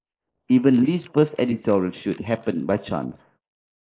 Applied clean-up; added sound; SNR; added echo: neural mask model Resemble Enhance denoiser.